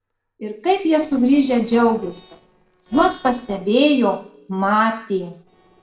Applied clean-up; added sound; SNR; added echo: neural separator model SepFormer DNS4.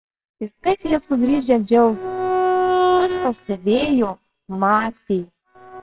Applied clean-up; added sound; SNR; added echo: neural separator model SepFormer WHAMR!.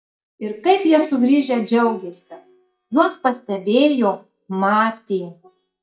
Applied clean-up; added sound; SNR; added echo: neural mask model DeepFilterNet 3.